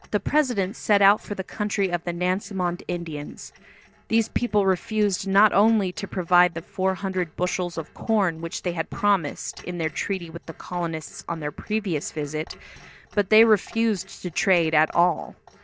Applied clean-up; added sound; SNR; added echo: neural separator model SepFormer DNS4.